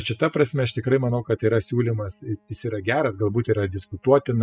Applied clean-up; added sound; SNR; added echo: classical method spectral subtraction.